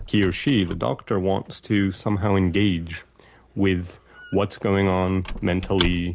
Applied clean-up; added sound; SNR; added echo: none; Squeak / Wood; 14 dB; none.